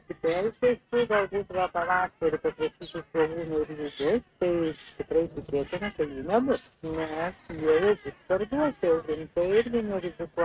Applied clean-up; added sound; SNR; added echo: neural mask model RNNoise.